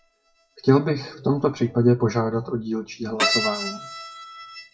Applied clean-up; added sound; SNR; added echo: classical method WPE with log-MMSE.